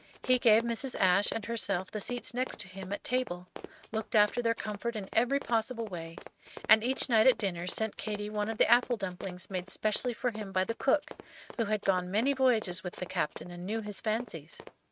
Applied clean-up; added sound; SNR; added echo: neural mask model RNNoise.